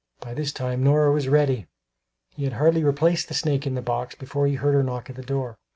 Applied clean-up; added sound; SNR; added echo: none; none; none; none.